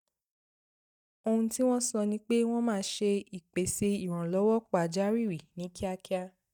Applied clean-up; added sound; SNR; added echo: neural mask model DeepFilterNet 3.